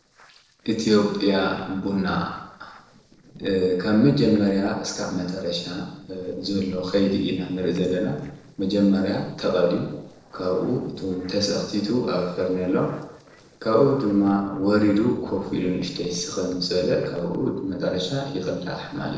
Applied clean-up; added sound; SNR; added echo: neural separator model SepFormer DNS4.